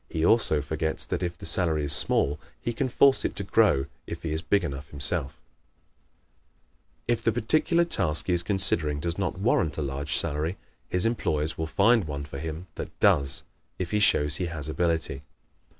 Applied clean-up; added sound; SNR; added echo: none; none; none; none.